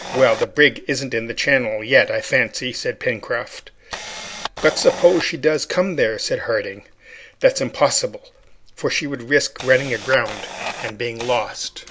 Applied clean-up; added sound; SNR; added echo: none; Camera; 15 dB; none.